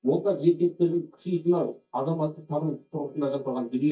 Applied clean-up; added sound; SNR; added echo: neural mask model DeepFilterNet 3.